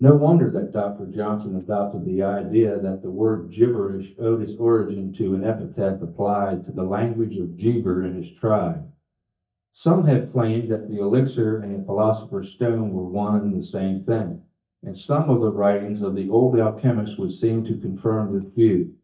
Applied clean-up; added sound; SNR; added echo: neural mask model DeepFilterNet 3.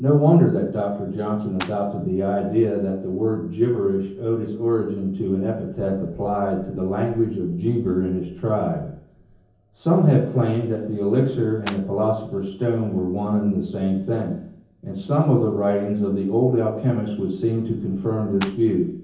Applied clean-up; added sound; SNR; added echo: none; Clapping; 13 dB; reverberation time 0.7 s.